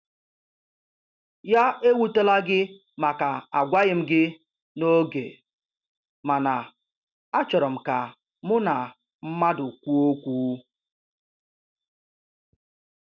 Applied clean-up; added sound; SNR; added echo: none; none; none; none.